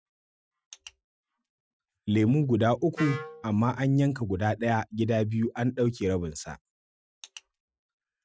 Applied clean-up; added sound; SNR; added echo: classical method Wiener filter.